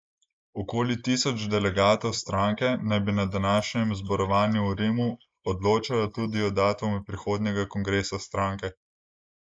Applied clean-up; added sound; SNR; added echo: neural mask model Resemble Enhance denoiser.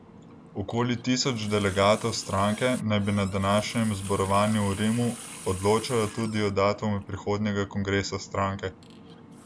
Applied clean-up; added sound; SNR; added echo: none; Water tap, faucet; 13 dB; none.